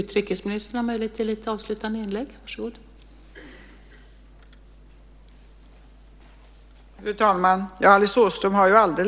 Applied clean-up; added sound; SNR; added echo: none; none; none; none.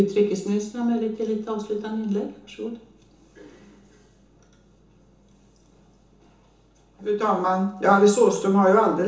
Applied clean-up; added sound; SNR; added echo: none; none; none; reverberation time 0.8 s.